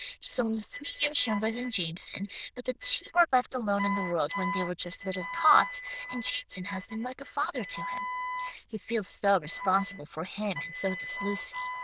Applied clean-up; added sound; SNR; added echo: neural diffusion model UNIVERSE++.